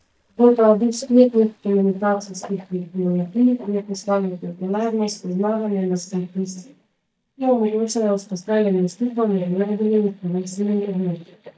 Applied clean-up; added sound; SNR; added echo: neural mask model DeepFilterNet 3.